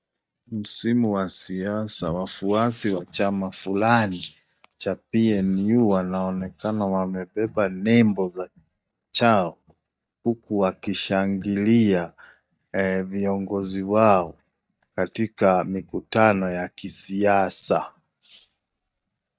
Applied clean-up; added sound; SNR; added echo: neural mask model DeepFilterNet 3.